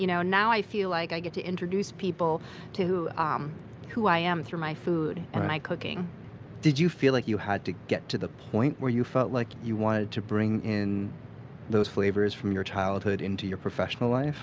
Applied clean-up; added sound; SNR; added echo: none; none; none; none.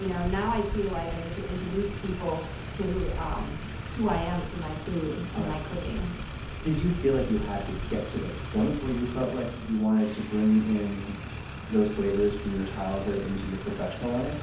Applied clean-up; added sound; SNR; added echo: none; Motor vehicle (road); 6 dB; reverberation time 0.6 s.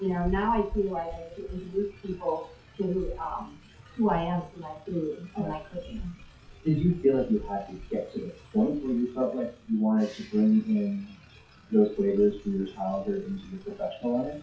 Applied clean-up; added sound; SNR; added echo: classical method WPE with log-MMSE.